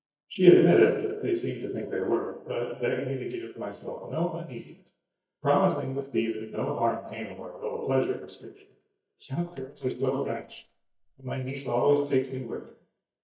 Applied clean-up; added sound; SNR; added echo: neural mask model DeepFilterNet 3.